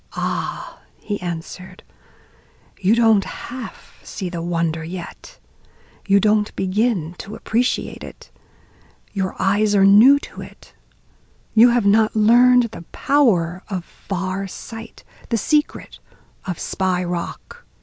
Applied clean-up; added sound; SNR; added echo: none; none; none; none.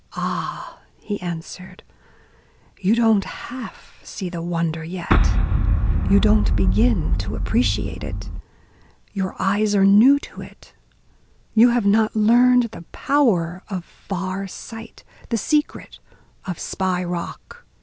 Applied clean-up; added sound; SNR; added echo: none; Boom; -4 dB; none.